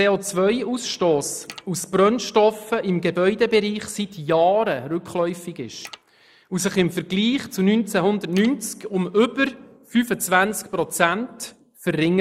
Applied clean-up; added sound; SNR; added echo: neural mask model Resemble Enhance denoiser.